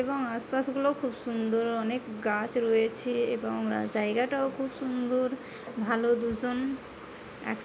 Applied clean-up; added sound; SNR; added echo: none; none; none; none.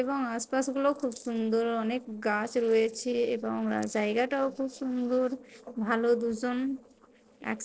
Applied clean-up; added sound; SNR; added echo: neural separator model SepFormer DNS4.